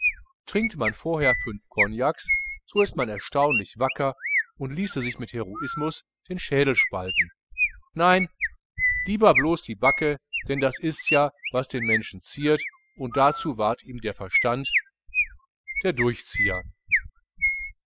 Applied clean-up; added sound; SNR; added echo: classical method spectral subtraction.